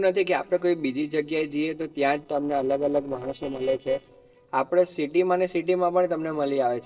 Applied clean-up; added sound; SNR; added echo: neural separator model SepFormer DNS4.